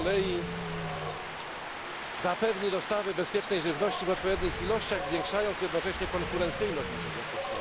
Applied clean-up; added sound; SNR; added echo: none; Wind; 4 dB; none.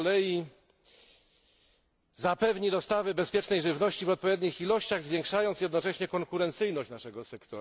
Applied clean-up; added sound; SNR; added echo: none; none; none; none.